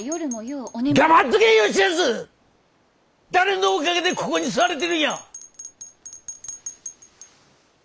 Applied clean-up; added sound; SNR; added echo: none; Bell; 19 dB; none.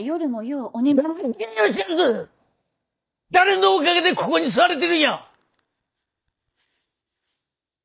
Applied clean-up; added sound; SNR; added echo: neural mask model DeepFilterNet 3.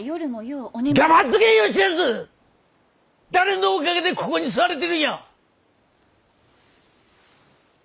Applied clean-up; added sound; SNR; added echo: none; none; none; none.